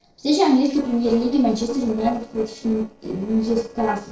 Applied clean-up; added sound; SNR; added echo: neural separator model SepFormer DNS4.